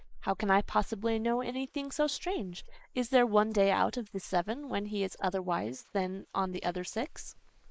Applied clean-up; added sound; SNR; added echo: neural mask model Resemble Enhance denoiser.